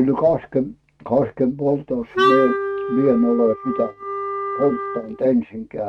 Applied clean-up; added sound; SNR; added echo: neural mask model RNNoise.